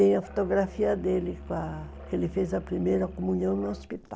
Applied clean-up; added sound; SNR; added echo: none; Musical instrument; 15 dB; none.